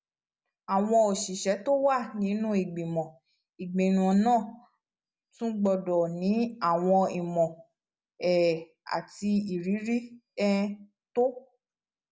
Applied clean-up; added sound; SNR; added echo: none; none; none; none.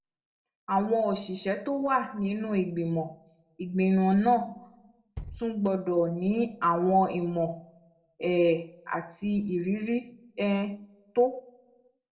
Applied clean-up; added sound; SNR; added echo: neural separator model SepFormer DNS4.